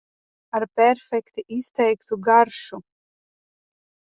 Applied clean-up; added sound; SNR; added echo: none; none; none; none.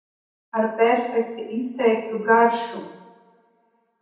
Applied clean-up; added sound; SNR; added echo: none; none; none; reverberation time 0.9 s.